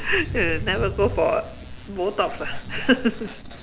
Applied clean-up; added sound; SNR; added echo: none; Crow; 6 dB; none.